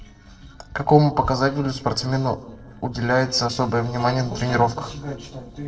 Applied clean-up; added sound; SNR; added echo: neural separator model SepFormer DNS4.